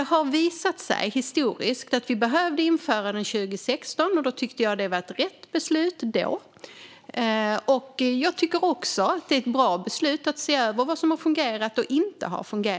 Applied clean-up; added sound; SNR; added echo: none; none; none; none.